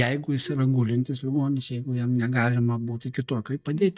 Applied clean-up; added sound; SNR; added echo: neural mask model DeepFilterNet 3.